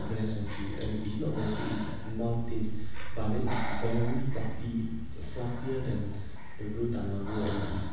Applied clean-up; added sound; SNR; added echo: none; Breathing; -3 dB; reverberation time 1.1 s.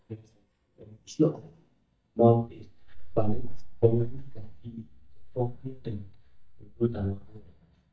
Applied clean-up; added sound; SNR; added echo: neural mask model DeepFilterNet 3.